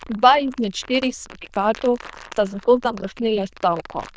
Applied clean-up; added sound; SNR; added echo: neural diffusion model UNIVERSE++.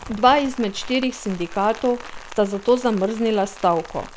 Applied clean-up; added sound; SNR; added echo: none; Rain; 16 dB; none.